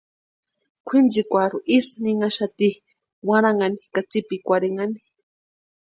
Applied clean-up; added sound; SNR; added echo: none; none; none; none.